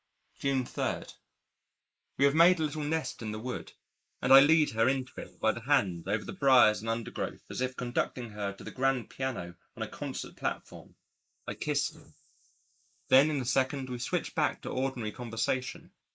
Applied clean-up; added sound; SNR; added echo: neural mask model Resemble Enhance denoiser.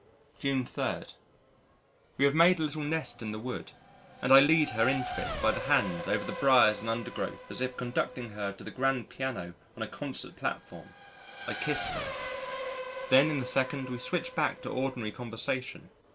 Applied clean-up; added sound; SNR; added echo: none; Race car, auto racing / Accelerating, revving, vroom; 11 dB; none.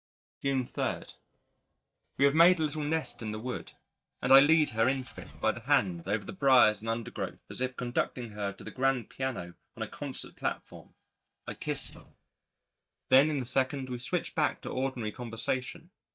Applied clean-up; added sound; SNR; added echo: neural mask model DeepFilterNet 3.